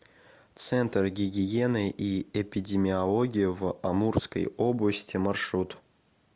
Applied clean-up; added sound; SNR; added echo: none; none; none; none.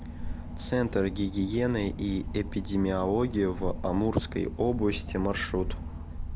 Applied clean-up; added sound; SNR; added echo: none; Engine / Boat, Water vehicle; 7 dB; none.